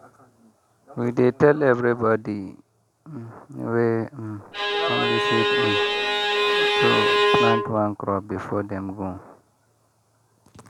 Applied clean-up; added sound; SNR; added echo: none; Bowed string instrument; -4 dB; none.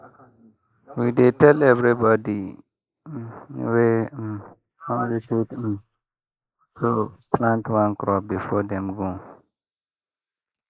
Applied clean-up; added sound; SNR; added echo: neural mask model Resemble Enhance denoiser.